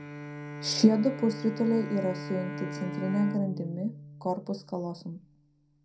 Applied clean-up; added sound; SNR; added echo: none; Bowed string instrument; 10 dB; reverberation time 0.2 s.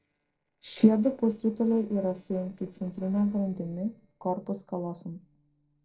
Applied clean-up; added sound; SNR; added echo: neural separator model SepFormer DNS4.